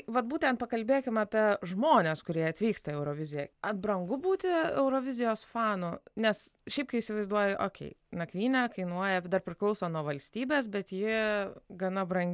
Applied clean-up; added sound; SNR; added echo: none; none; none; none.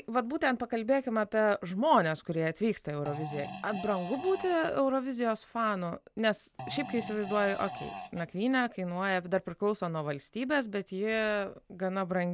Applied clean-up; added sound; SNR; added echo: none; Fart; 11 dB; none.